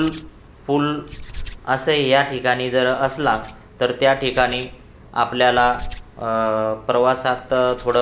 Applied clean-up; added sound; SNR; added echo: none; Hands; 16 dB; none.